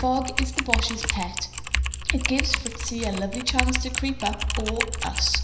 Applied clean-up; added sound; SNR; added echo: none; Typing; -2 dB; reverberation time 0.9 s.